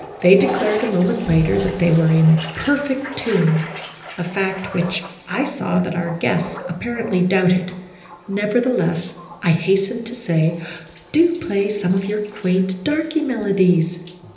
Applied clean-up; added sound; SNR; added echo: none; Toilet flush; 15 dB; reverberation time 0.9 s.